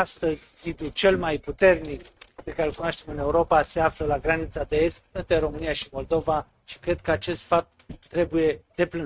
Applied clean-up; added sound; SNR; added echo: neural mask model RNNoise.